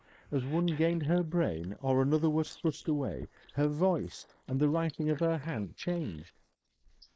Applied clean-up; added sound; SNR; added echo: neural mask model Resemble Enhance denoiser.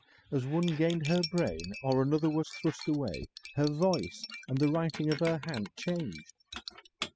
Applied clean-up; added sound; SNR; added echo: classical method spectral subtraction.